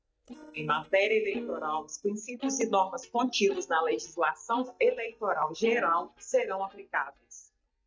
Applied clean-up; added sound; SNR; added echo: neural mask model DeepFilterNet 3.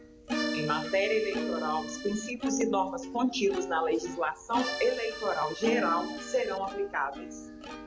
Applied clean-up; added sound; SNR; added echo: none; Accordion + Plucked string instrument; 6 dB; none.